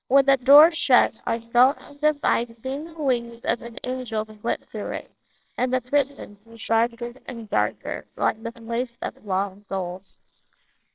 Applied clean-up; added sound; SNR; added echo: neural separator model SepFormer WHAMR!.